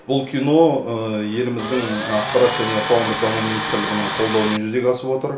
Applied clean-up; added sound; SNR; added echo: none; Tools; 4 dB; reverberation time 0.5 s.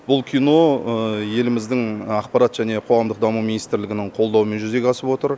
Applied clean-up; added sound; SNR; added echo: none; none; none; none.